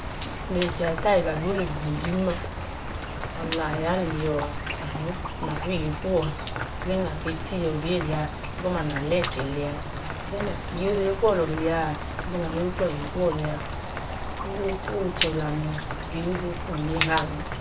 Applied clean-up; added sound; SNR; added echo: none; Rain; 4 dB; none.